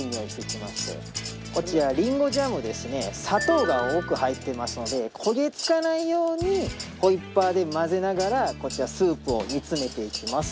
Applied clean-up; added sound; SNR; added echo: none; none; none; none.